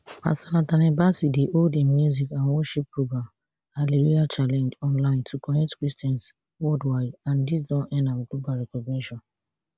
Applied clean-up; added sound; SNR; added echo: none; none; none; none.